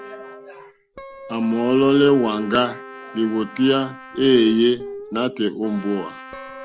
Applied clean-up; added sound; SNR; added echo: none; Trumpet + Guitar; 15 dB; none.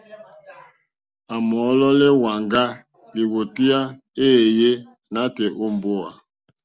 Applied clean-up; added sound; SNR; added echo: none; none; none; none.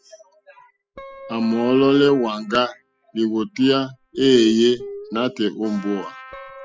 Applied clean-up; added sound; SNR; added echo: classical method spectral subtraction.